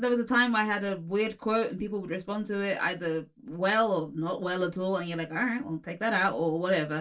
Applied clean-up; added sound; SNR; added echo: none; none; none; reverberation time 0.2 s.